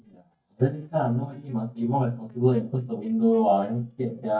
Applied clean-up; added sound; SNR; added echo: neural mask model DeepFilterNet 3.